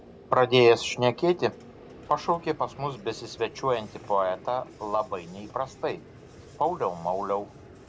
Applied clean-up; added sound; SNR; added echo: none; Vehicle; 20 dB; none.